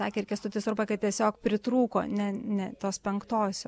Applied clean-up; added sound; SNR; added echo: none; none; none; none.